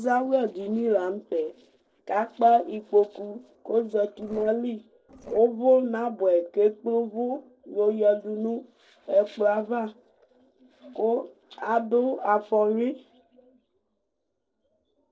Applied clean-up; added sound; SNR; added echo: neural separator model SepFormer DNS4.